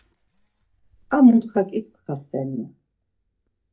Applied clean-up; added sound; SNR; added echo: neural mask model DeepFilterNet 3.